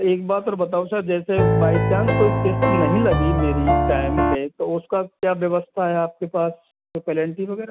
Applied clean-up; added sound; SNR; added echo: none; Piano; -4 dB; none.